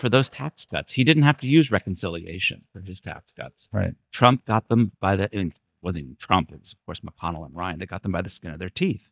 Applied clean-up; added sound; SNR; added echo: neural mask model DeepFilterNet 3.